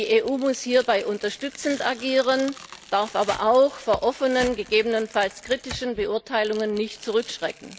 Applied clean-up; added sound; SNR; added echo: none; Tearing; 18 dB; none.